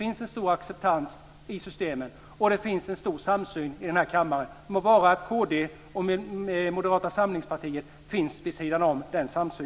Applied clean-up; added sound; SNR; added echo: none; none; none; none.